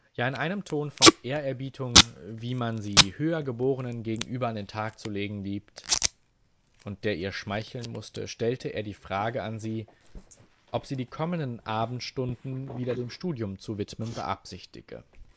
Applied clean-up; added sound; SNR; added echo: neural mask model Resemble Enhance denoiser.